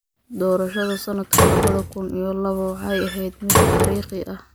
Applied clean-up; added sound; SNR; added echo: none; Slam; -2 dB; none.